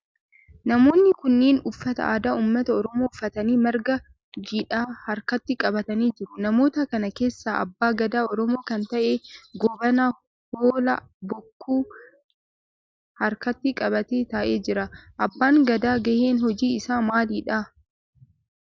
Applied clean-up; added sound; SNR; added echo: none; none; none; none.